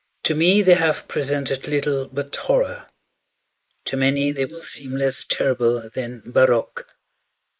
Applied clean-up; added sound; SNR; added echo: neural mask model Resemble Enhance denoiser.